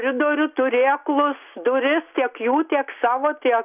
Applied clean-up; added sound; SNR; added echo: none; none; none; none.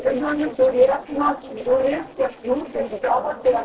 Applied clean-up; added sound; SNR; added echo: neural separator model SepFormer DNS4.